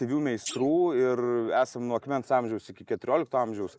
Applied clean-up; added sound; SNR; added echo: neural mask model Resemble Enhance denoiser.